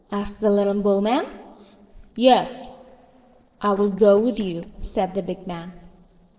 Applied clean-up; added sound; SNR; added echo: neural separator model SepFormer DNS4.